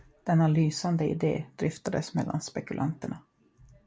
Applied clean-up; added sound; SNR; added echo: none; none; none; none.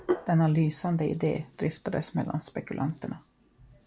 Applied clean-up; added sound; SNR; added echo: none; Hands; 11 dB; none.